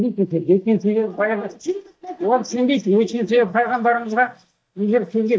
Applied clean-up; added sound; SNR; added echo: neural mask model DeepFilterNet 3.